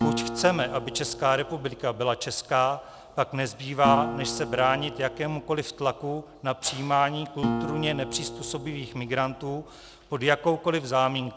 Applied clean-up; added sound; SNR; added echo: none; Acoustic guitar; 8 dB; none.